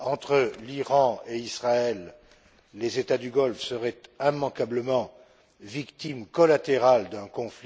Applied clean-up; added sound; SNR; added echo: none; none; none; none.